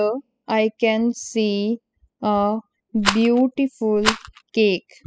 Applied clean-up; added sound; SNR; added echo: classical method spectral subtraction.